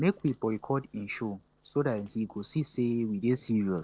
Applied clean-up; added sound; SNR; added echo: neural separator model SepFormer DNS4.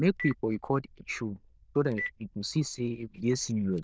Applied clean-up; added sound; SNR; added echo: neural diffusion model UNIVERSE++.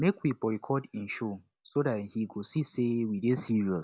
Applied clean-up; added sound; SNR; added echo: none; none; none; none.